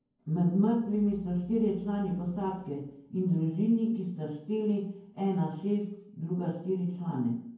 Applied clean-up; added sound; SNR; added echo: none; none; none; reverberation time 0.9 s.